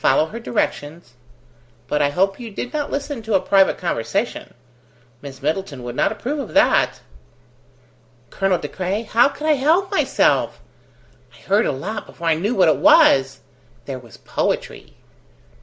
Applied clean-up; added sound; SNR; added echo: none; none; none; none.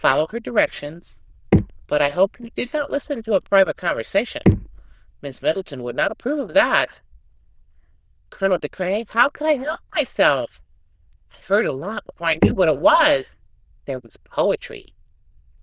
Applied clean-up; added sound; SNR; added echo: neural diffusion model UNIVERSE++.